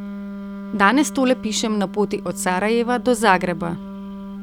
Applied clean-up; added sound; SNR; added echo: none; Wind instrument, woodwind instrument; 11 dB; none.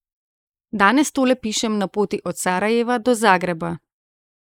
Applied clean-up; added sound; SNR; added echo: neural mask model Resemble Enhance denoiser.